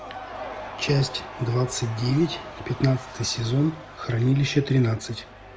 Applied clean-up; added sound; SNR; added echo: none; Crowd / Cheering; 15 dB; none.